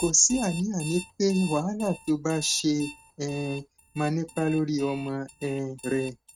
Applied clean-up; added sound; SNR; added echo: neural mask model RNNoise.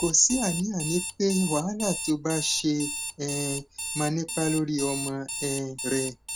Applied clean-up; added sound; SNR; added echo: none; Alarm; 7 dB; none.